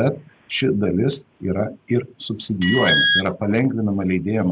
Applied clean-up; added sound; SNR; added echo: none; Alarm; -1 dB; none.